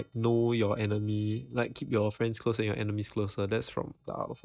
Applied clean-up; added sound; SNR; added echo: neural mask model DeepFilterNet 3.